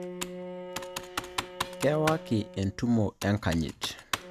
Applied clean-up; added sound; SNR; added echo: none; Computer keyboard + Bowed string instrument; 7 dB; none.